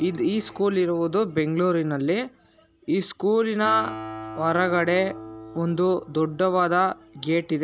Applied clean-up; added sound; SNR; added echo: none; Acoustic guitar; 16 dB; none.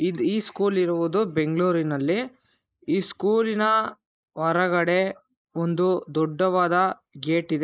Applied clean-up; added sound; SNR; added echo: neural mask model Resemble Enhance denoiser.